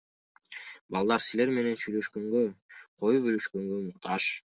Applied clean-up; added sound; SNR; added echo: none; none; none; none.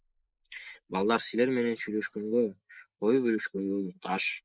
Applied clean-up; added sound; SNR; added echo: neural mask model Resemble Enhance denoiser.